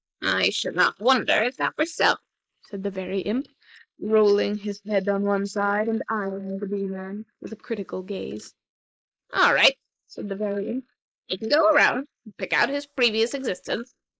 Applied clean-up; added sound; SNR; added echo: neural mask model Resemble Enhance denoiser.